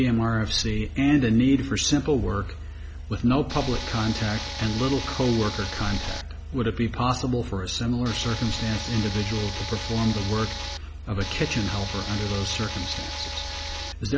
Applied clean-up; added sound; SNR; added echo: none; Tools; 9 dB; none.